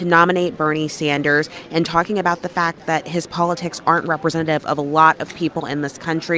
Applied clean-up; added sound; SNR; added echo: none; none; none; none.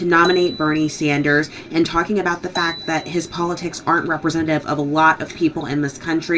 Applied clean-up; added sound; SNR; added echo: none; Marimba, xylophone; 17 dB; reverberation time 0.2 s.